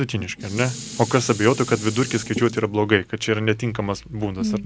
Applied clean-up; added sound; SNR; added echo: none; Dishes, pots, and pans; 14 dB; none.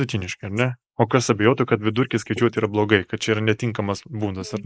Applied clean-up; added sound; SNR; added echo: neural mask model Resemble Enhance denoiser.